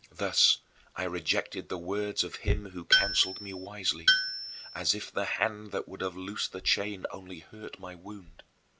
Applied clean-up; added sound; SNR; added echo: none; Tools; -4 dB; none.